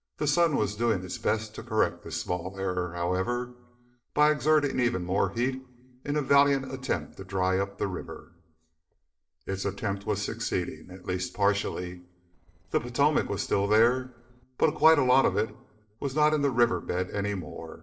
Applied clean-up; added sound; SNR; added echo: neural separator model SepFormer DNS4.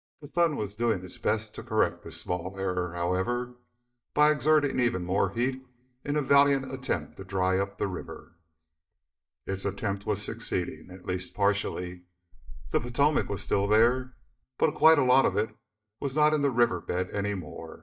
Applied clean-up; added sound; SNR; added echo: neural mask model DeepFilterNet 3.